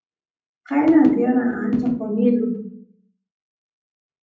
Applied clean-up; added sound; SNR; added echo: none; none; none; reverberation time 0.6 s.